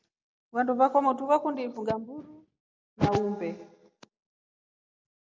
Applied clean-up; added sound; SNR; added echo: none; none; none; none.